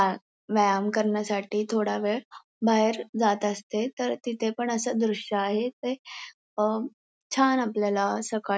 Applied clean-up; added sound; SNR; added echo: none; none; none; none.